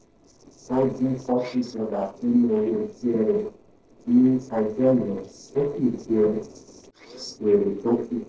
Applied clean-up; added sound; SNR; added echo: neural separator model SepFormer DNS4.